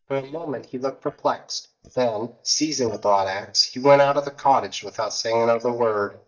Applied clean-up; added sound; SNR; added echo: neural mask model DeepFilterNet 3.